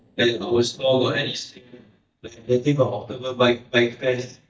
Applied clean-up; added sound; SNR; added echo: neural mask model DeepFilterNet 3.